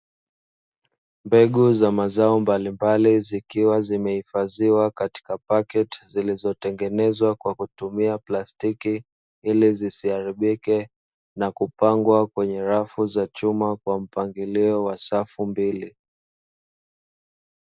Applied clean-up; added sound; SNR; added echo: none; none; none; none.